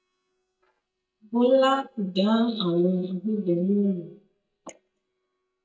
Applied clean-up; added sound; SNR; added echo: neural mask model DeepFilterNet 3.